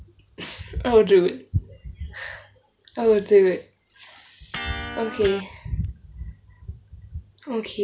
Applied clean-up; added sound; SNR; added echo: none; Electric guitar; 13 dB; none.